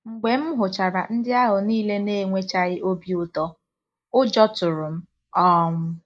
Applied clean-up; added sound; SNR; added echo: neural mask model Resemble Enhance denoiser.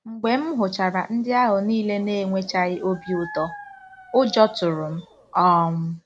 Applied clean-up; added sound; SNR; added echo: none; Dog; 19 dB; none.